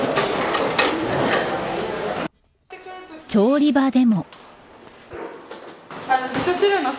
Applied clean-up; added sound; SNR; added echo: none; none; none; none.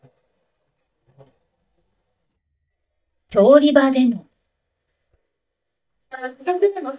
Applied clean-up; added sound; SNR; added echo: neural mask model DeepFilterNet 3.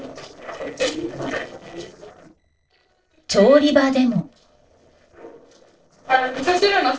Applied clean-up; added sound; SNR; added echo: neural separator model SepFormer DNS4.